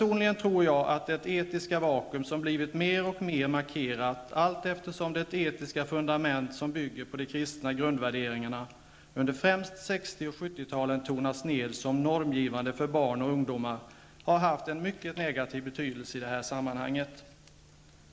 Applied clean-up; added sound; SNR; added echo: none; none; none; none.